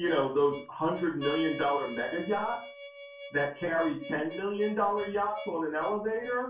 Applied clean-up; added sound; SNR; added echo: none; Harmonica; 13 dB; reverberation time 0.3 s.